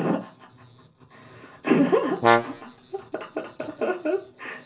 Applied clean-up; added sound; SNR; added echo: none; Brass instrument; -3 dB; reverberation time 0.5 s.